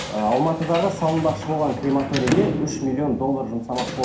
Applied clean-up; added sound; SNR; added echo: none; Sliding door / Slam; 6 dB; reverberation time 0.5 s.